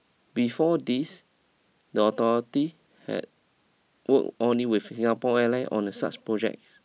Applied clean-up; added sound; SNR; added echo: none; none; none; none.